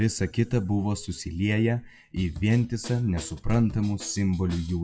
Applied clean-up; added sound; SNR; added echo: classical method WPE with log-MMSE.